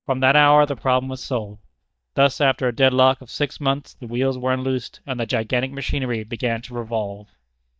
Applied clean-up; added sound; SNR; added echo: neural mask model DeepFilterNet 3.